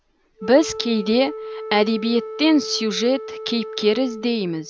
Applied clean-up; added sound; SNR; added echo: none; Wind instrument, woodwind instrument; 12 dB; none.